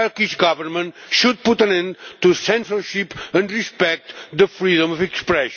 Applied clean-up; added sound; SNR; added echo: none; none; none; none.